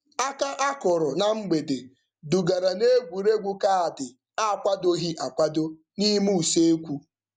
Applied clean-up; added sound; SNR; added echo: none; none; none; none.